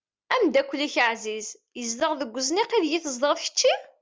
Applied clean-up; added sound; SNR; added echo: none; none; none; none.